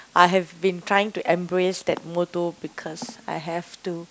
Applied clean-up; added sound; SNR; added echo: none; none; none; none.